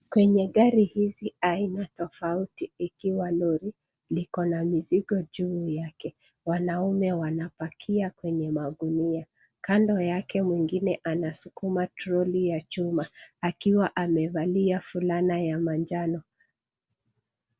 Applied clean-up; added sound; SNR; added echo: none; none; none; none.